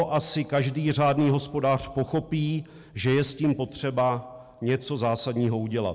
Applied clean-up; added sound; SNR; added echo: none; none; none; none.